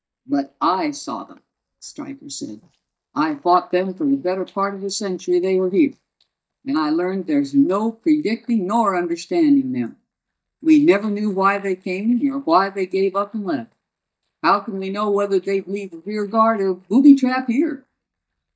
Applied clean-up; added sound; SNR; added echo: neural mask model DeepFilterNet 3.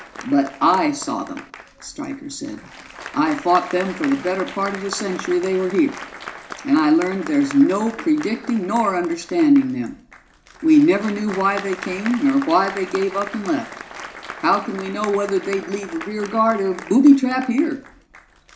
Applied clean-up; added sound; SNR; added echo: none; Applause; 15 dB; reverberation time 0.4 s.